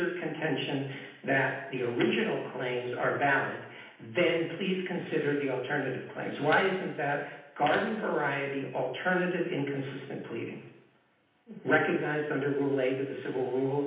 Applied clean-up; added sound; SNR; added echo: none; none; none; reverberation time 0.9 s.